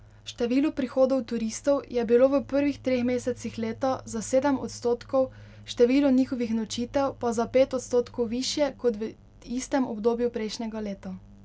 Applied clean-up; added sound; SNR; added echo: none; none; none; none.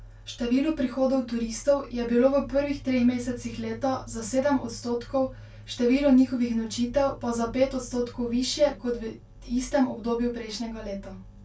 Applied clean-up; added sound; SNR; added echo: none; none; none; reverberation time 0.2 s.